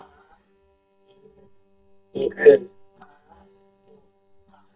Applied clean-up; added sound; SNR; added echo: neural mask model DeepFilterNet 3.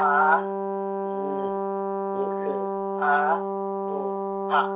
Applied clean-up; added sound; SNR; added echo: none; Brass instrument; 1 dB; reverberation time 0.2 s.